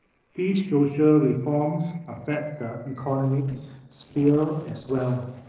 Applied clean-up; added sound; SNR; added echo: neural separator model SepFormer DNS4.